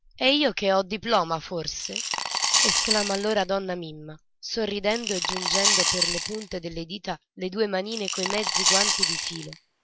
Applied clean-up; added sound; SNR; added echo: none; Coin (dropping) / Glass; -2 dB; none.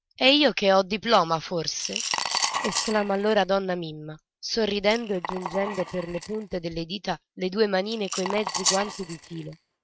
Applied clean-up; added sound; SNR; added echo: neural mask model RNNoise.